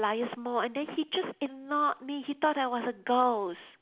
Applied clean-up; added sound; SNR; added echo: none; none; none; none.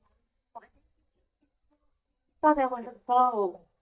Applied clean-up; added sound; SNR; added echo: neural mask model DeepFilterNet 3.